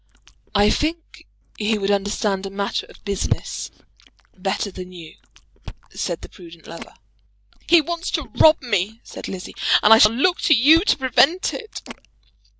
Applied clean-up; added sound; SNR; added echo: none; Chewing, mastication; 11 dB; none.